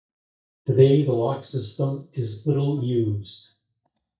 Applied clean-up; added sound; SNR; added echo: neural mask model DeepFilterNet 3.